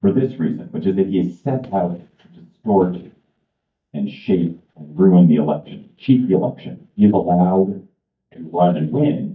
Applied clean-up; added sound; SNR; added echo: neural mask model DeepFilterNet 3.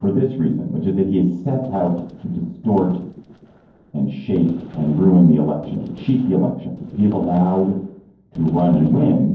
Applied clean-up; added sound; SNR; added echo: neural separator model SepFormer DNS4.